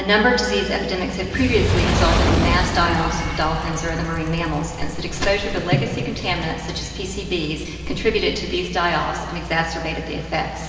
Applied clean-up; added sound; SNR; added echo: none; Fire; 4 dB; reverberation time 2.6 s.